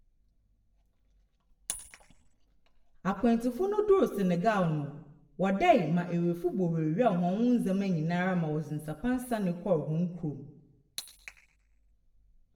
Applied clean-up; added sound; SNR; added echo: none; none; none; reverberation time 0.7 s.